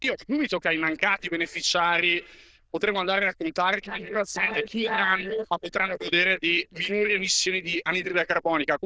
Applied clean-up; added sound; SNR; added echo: neural diffusion model UNIVERSE++.